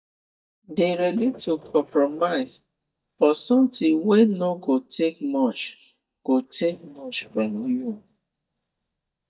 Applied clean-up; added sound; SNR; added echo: neural mask model DeepFilterNet 3.